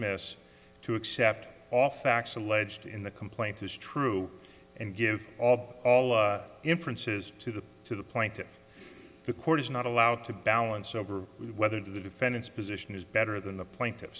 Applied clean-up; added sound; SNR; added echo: none; none; none; none.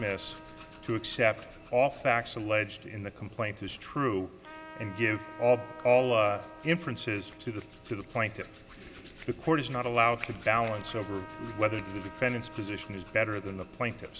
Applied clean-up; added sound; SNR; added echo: none; Trumpet + Hands; 17 dB; none.